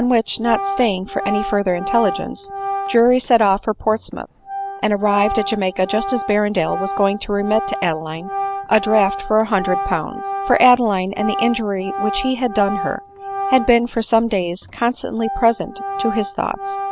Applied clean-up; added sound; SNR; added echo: none; Organ; 7 dB; none.